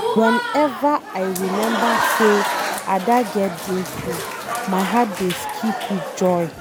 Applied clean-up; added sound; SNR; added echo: none; Applause / Crowd; 3 dB; none.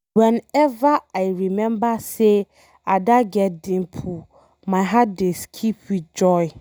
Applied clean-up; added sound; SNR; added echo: none; none; none; none.